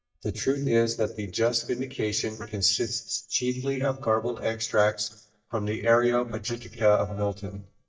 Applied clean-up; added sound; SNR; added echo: neural mask model DeepFilterNet 3.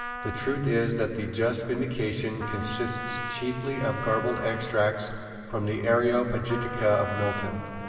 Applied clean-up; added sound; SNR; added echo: none; Trumpet; 11 dB; reverberation time 2.6 s.